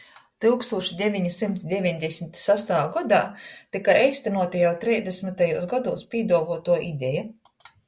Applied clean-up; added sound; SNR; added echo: none; none; none; none.